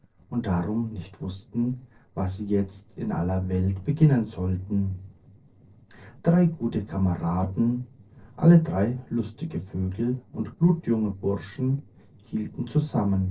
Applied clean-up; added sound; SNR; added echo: neural separator model SepFormer DNS4.